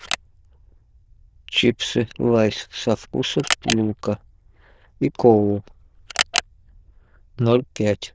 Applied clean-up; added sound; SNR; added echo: neural diffusion model UNIVERSE++.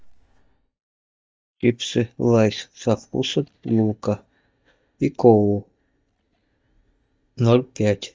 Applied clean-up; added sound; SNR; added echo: neural mask model DeepFilterNet 3.